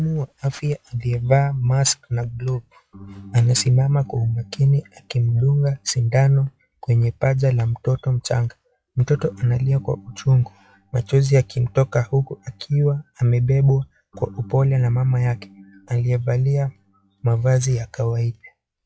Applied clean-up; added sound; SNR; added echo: classical method log-MMSE.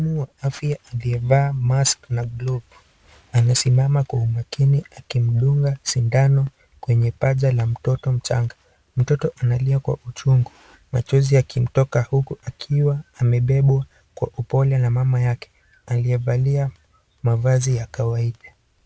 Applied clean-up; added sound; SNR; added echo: none; none; none; none.